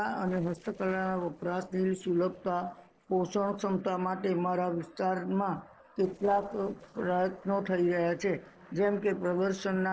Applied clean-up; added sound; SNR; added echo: neural separator model SepFormer DNS4.